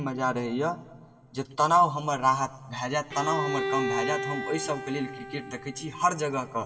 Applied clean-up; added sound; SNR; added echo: none; Bowed string instrument; 8 dB; reverberation time 1.7 s.